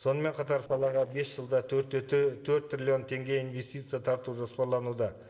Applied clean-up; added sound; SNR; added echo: neural separator model SepFormer DNS4.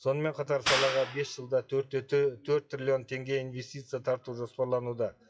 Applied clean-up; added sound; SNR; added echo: classical method WPE with log-MMSE.